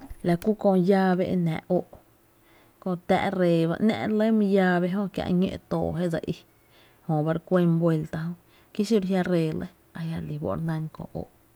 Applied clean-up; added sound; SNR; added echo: none; none; none; none.